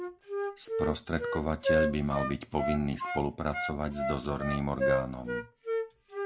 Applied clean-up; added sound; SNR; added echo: none; Wind instrument, woodwind instrument; 0 dB; none.